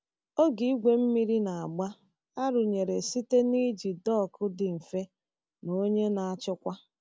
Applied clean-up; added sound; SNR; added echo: none; none; none; none.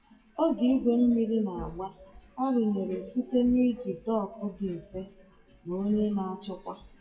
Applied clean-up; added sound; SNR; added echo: classical method WPE with log-MMSE.